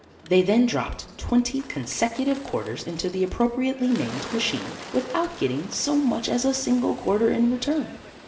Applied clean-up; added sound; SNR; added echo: none; Bird; 17 dB; reverberation time 2.3 s.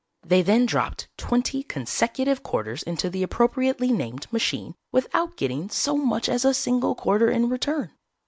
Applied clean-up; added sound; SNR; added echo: none; none; none; none.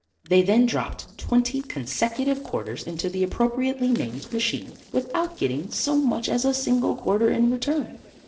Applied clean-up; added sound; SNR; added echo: neural separator model SepFormer DNS4.